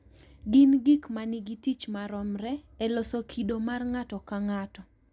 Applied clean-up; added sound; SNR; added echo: none; none; none; none.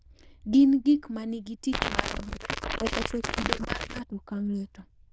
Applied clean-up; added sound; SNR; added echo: neural diffusion model UNIVERSE++.